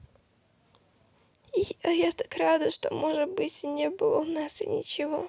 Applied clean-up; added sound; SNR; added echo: none; none; none; none.